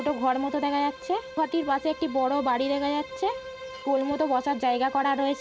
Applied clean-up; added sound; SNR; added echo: none; Bowed string instrument; 13 dB; none.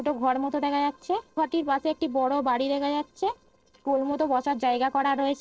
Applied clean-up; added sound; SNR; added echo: neural separator model SepFormer DNS4.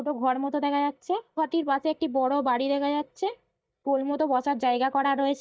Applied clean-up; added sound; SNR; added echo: neural mask model DeepFilterNet 3.